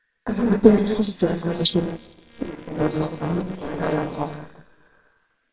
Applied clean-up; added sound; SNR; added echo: neural separator model SepFormer WHAMR!.